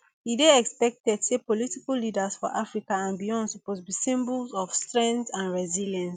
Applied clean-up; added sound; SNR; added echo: none; none; none; none.